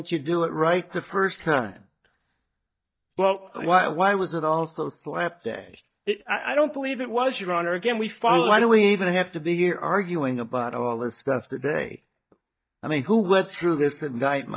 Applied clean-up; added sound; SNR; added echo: neural mask model DeepFilterNet 3.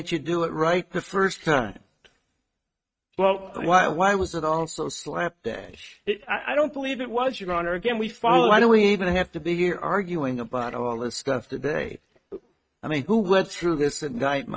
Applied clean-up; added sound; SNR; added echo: neural mask model RNNoise.